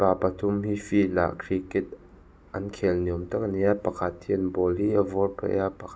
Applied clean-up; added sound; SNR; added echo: none; none; none; none.